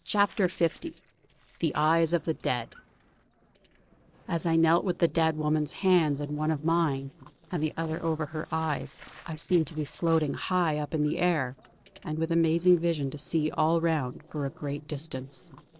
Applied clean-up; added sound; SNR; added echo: neural separator model SepFormer DNS4.